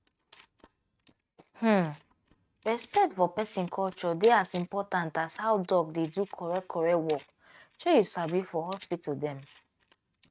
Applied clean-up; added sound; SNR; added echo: neural mask model RNNoise.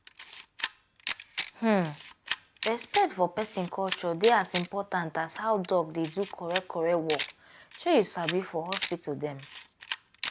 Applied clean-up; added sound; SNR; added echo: none; Camera; 10 dB; none.